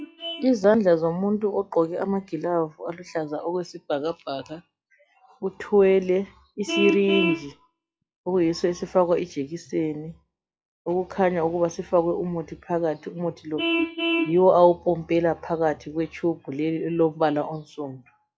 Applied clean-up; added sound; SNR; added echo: classical method log-MMSE.